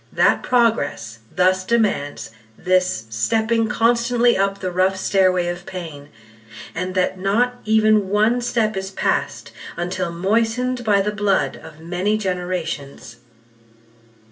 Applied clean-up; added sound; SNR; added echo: none; none; none; reverberation time 0.1 s.